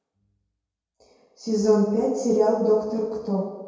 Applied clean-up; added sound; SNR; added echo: none; none; none; reverberation time 1.1 s.